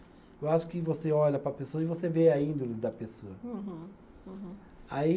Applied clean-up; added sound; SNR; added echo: none; none; none; none.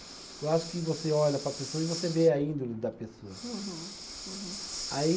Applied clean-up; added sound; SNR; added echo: none; Breathing; 11 dB; none.